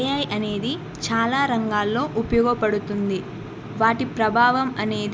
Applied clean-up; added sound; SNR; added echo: none; none; none; none.